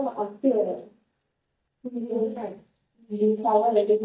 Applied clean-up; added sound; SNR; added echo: neural mask model DeepFilterNet 3.